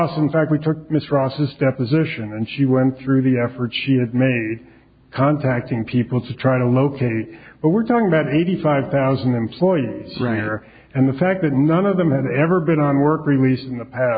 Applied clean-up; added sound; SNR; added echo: none; none; none; none.